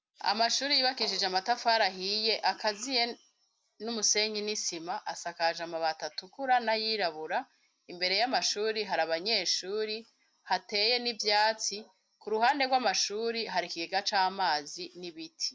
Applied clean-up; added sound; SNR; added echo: none; none; none; none.